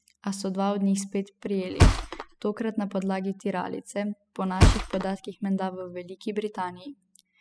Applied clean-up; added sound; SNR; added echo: classical method spectral subtraction.